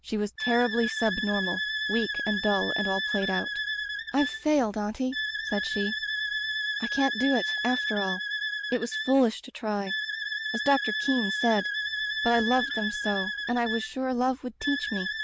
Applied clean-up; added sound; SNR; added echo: none; Wind instrument, woodwind instrument; 3 dB; none.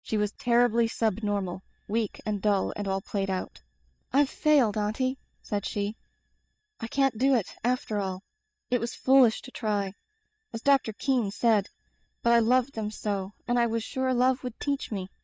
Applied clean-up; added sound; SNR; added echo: neural mask model DeepFilterNet 3.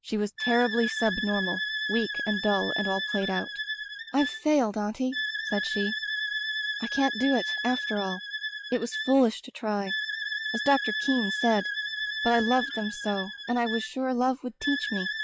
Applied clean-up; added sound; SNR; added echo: classical method log-MMSE.